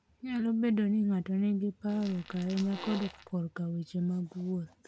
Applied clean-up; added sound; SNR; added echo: none; Fart; 14 dB; none.